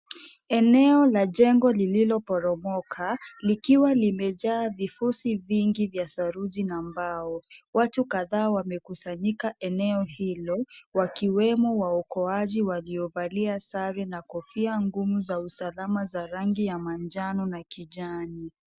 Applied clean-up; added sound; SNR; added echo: none; none; none; none.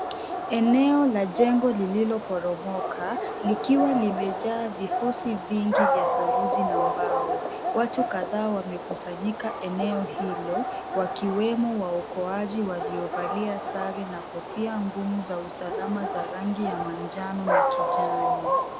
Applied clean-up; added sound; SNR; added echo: none; Dog; 2 dB; none.